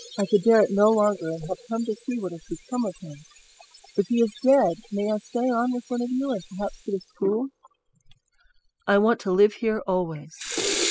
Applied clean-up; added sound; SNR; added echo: classical method spectral subtraction.